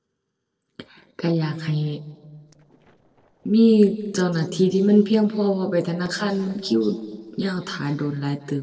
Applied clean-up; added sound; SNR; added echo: neural separator model SepFormer DNS4.